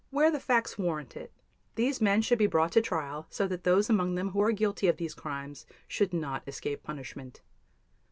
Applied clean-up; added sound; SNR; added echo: none; none; none; none.